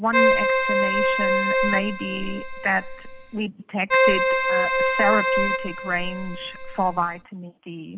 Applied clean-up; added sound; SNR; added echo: none; Keyboard (musical); -5 dB; none.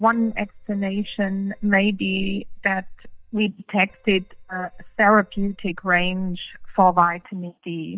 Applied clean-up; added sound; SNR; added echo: neural mask model DeepFilterNet 3.